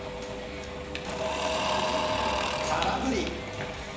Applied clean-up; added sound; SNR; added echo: none; Engine / Drill / Mechanisms; -3 dB; reverberation time 1.0 s.